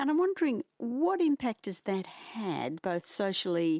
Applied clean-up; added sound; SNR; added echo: none; none; none; none.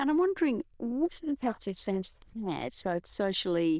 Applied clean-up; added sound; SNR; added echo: neural diffusion model UNIVERSE++.